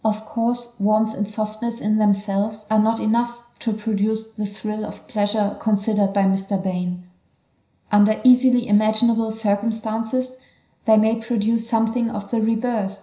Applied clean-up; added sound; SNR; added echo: none; none; none; reverberation time 0.5 s.